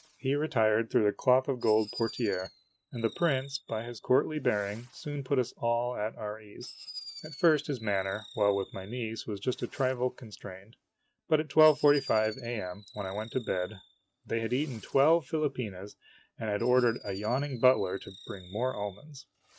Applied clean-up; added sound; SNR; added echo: neural mask model RNNoise.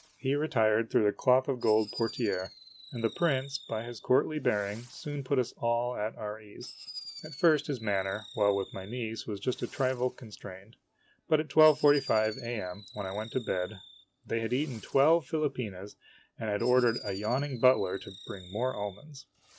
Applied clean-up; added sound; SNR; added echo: none; Fireworks; 19 dB; none.